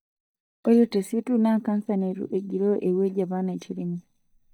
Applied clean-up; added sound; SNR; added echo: neural mask model DeepFilterNet 3.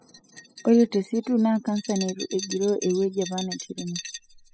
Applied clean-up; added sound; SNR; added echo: classical method spectral subtraction.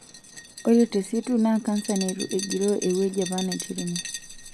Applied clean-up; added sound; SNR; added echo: none; Glass; 11 dB; none.